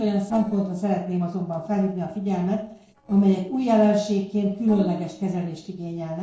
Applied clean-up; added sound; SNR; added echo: neural separator model SepFormer DNS4.